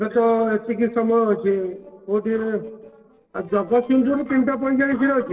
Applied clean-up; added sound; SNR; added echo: neural separator model SepFormer DNS4.